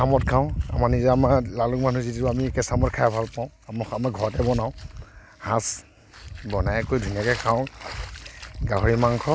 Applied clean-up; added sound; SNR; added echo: none; none; none; none.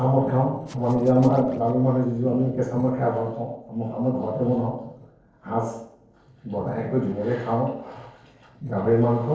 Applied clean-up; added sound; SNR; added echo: neural separator model SepFormer DNS4.